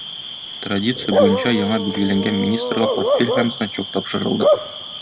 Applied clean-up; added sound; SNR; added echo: none; Bark / Cricket; 0 dB; none.